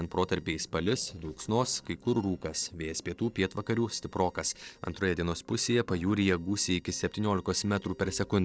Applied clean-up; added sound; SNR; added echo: neural separator model SepFormer DNS4.